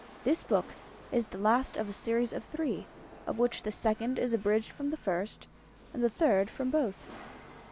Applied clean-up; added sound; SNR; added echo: none; Rattle / Chatter / Hiss / Engine / Mechanisms; 20 dB; none.